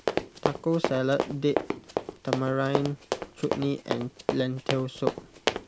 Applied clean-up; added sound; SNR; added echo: none; Run; 2 dB; none.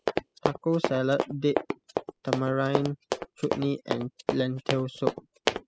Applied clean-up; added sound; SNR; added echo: classical method spectral subtraction.